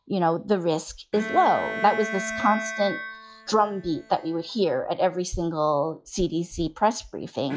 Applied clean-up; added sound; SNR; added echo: classical method log-MMSE.